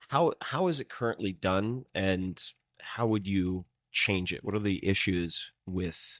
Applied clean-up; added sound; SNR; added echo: neural mask model DeepFilterNet 3.